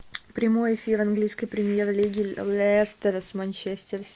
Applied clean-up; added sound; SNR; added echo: none; none; none; none.